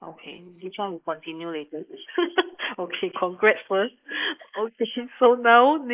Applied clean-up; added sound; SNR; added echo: neural mask model Resemble Enhance denoiser.